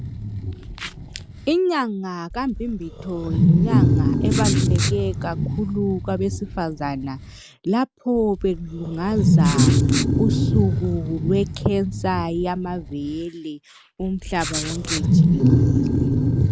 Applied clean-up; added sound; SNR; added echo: none; Writing + Wild animals; -4 dB; none.